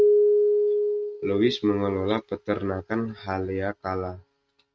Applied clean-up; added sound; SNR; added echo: neural mask model RNNoise.